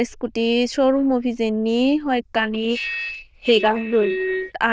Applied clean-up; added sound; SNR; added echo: neural diffusion model UNIVERSE++.